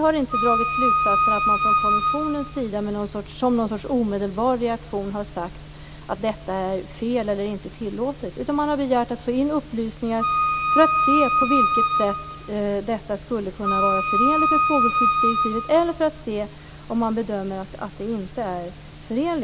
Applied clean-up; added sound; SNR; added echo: none; Wind instrument, woodwind instrument; -4 dB; none.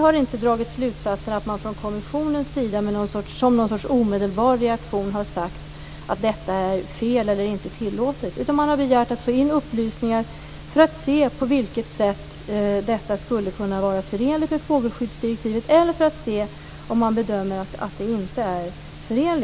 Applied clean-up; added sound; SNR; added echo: none; none; none; none.